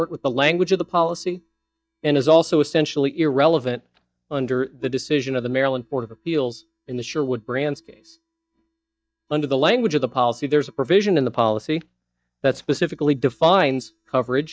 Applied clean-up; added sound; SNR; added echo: neural mask model DeepFilterNet 3.